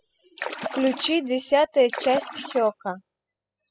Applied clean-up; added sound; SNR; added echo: classical method spectral subtraction.